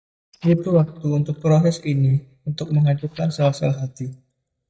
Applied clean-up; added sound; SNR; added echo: neural mask model DeepFilterNet 3.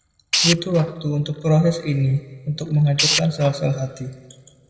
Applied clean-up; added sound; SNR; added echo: none; Tools; 1 dB; reverberation time 1.4 s.